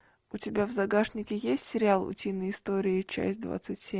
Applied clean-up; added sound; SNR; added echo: none; none; none; none.